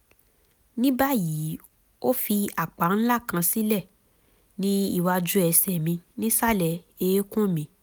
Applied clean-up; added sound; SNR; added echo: none; none; none; none.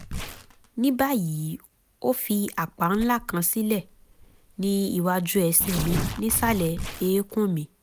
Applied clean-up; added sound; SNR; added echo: none; Tearing; 11 dB; none.